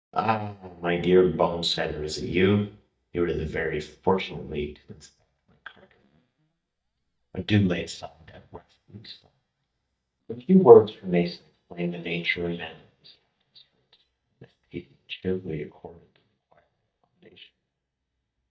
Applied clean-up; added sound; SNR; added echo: neural mask model DeepFilterNet 3.